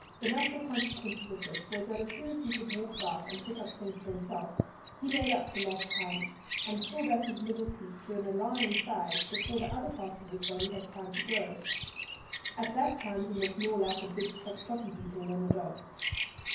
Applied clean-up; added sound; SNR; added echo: none; Bird vocalization, bird call, bird song; 3 dB; reverberation time 0.9 s.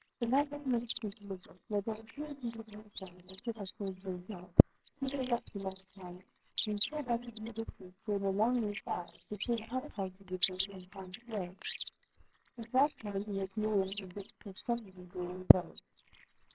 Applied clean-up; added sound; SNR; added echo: neural separator model SepFormer WHAMR!.